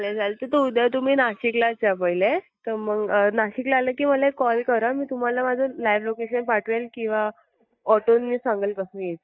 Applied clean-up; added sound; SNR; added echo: neural mask model DeepFilterNet 3.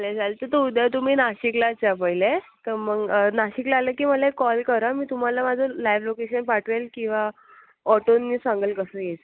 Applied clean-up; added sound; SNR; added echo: none; none; none; none.